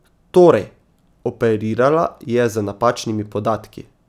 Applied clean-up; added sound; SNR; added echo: none; none; none; none.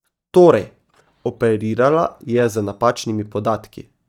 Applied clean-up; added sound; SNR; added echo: neural mask model DeepFilterNet 3.